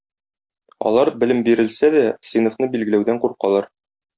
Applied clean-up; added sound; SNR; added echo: none; none; none; none.